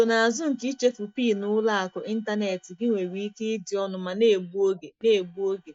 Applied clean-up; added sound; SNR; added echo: neural mask model DeepFilterNet 3.